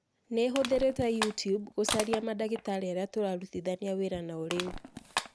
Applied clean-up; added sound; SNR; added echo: none; Crushing; 8 dB; none.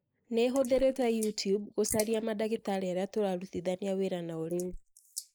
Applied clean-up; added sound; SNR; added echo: neural mask model Resemble Enhance denoiser.